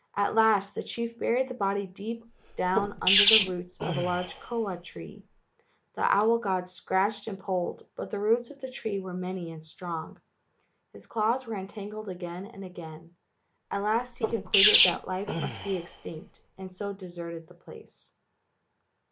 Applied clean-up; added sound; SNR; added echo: none; Sneeze; -1 dB; none.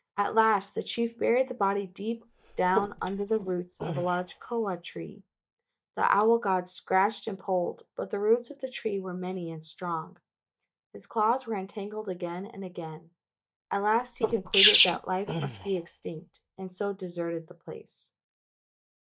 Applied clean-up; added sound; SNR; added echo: neural mask model DeepFilterNet 3.